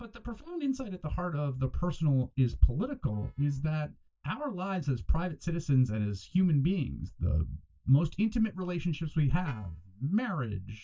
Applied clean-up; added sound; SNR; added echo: neural mask model DeepFilterNet 3.